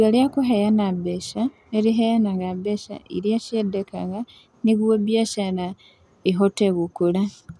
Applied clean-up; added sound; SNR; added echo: none; none; none; none.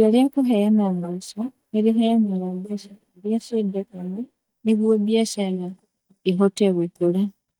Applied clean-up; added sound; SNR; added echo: neural mask model DeepFilterNet 3.